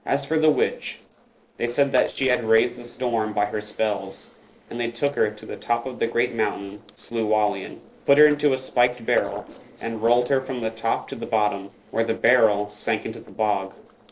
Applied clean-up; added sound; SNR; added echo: neural separator model SepFormer DNS4.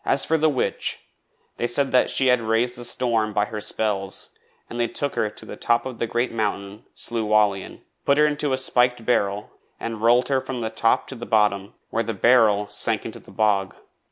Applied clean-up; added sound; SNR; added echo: none; none; none; none.